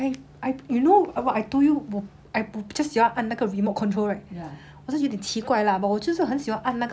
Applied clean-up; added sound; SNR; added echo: none; none; none; none.